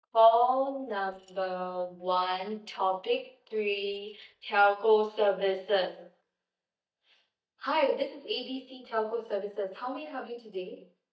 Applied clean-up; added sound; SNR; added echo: neural mask model DeepFilterNet 3.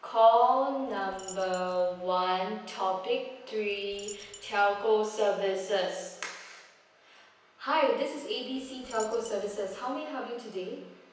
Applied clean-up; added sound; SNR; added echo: none; Coin (dropping); 20 dB; reverberation time 0.9 s.